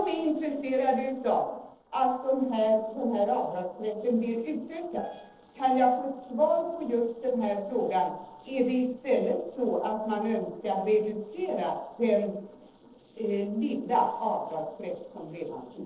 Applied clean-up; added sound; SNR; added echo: neural separator model SepFormer DNS4.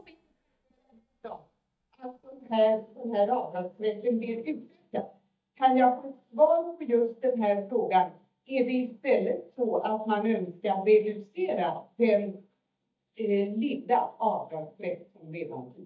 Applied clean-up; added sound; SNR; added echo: neural mask model DeepFilterNet 3.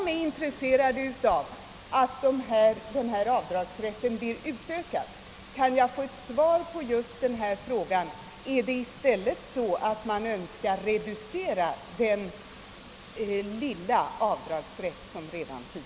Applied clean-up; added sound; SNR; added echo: none; none; none; none.